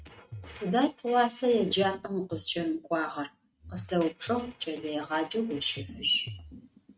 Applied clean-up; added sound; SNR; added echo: neural mask model RNNoise.